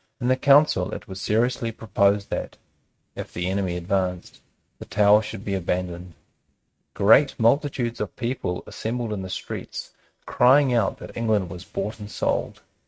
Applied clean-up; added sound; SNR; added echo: neural mask model RNNoise.